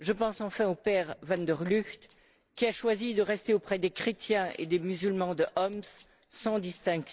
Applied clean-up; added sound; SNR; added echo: neural separator model SepFormer DNS4.